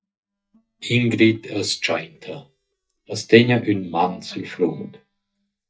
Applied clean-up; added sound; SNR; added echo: neural mask model DeepFilterNet 3.